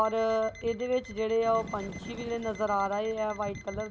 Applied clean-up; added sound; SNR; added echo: none; Alarm + Bird; 15 dB; none.